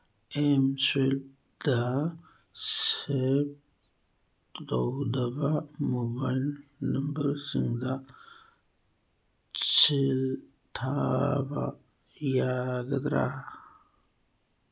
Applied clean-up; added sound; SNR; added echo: none; none; none; none.